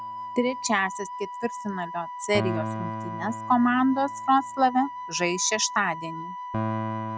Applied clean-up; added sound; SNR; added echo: none; Piano + Wind instrument, woodwind instrument; 7 dB; none.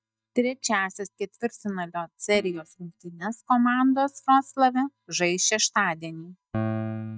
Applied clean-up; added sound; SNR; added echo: neural mask model DeepFilterNet 3.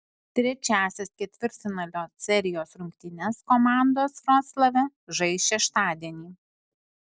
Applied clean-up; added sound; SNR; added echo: none; none; none; none.